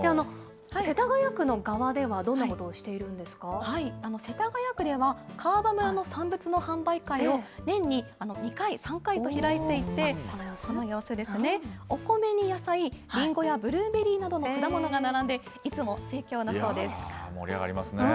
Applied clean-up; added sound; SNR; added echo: none; Splash, splatter; 19 dB; none.